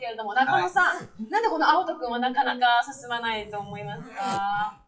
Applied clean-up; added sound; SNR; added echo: classical method WPE with log-MMSE.